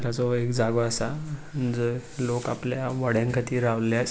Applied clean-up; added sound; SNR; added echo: none; none; none; none.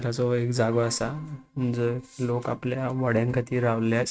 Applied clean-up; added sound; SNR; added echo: neural mask model RNNoise.